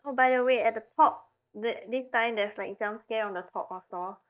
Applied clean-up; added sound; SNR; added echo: neural mask model DeepFilterNet 3.